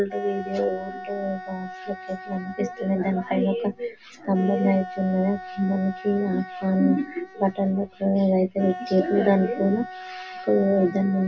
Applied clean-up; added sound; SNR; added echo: none; Wind instrument, woodwind instrument; 14 dB; reverberation time 0.4 s.